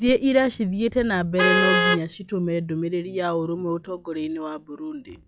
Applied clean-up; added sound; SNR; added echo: classical method log-MMSE.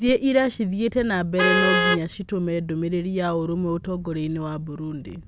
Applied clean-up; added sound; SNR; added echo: none; Vehicle horn, car horn, honking; 4 dB; none.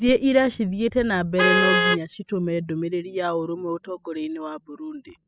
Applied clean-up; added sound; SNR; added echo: classical method spectral subtraction.